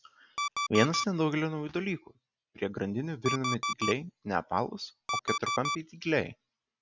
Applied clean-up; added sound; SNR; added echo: none; Alarm; 3 dB; none.